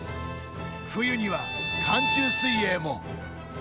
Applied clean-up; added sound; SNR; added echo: none; Bowed string instrument; 1 dB; none.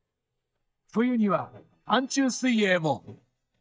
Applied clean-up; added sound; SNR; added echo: neural mask model DeepFilterNet 3.